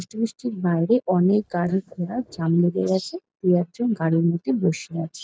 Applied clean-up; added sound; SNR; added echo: neural mask model Resemble Enhance denoiser.